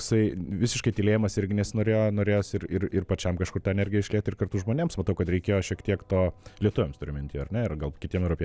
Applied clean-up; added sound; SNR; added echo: none; none; none; none.